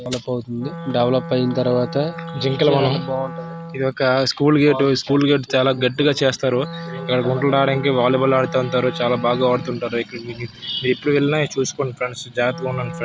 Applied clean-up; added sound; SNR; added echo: none; Wind instrument, woodwind instrument; 14 dB; none.